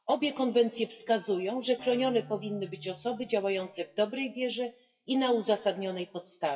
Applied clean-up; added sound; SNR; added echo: classical method WPE with log-MMSE.